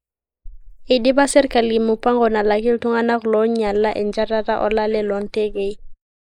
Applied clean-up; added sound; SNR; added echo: neural mask model Resemble Enhance denoiser.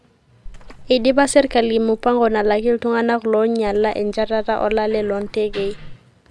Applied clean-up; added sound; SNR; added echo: none; Water / Splash, splatter; 16 dB; none.